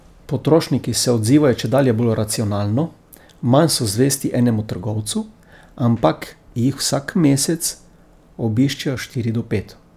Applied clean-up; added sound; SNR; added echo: none; none; none; none.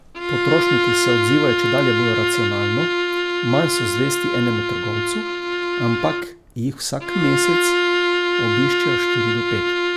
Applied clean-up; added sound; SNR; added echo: none; Bowed string instrument; -3 dB; none.